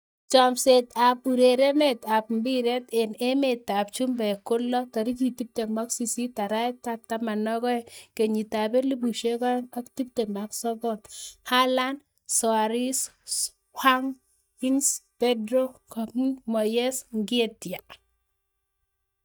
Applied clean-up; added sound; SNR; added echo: neural mask model DeepFilterNet 3.